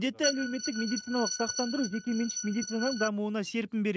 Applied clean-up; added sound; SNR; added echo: neural mask model RNNoise.